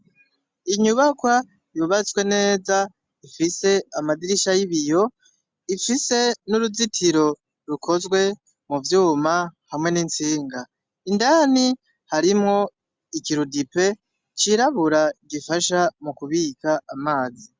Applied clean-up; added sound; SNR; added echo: none; none; none; none.